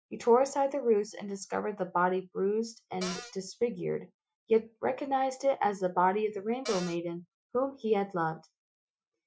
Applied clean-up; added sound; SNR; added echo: classical method Wiener filter.